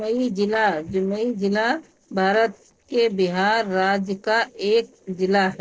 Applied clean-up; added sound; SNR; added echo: neural separator model SepFormer DNS4.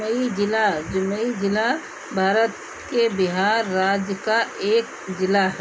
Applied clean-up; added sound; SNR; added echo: none; none; none; none.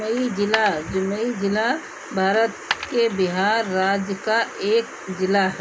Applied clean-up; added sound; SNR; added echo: none; Coin (dropping); 11 dB; none.